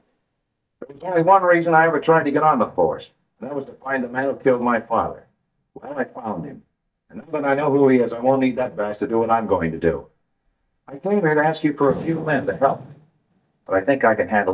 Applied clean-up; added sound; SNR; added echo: neural mask model DeepFilterNet 3.